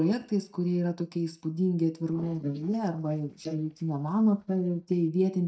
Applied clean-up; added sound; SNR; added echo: neural mask model DeepFilterNet 3.